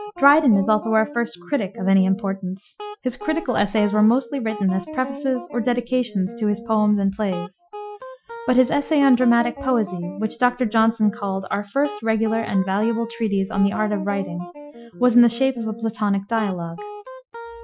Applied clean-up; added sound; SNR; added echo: classical method Wiener filter.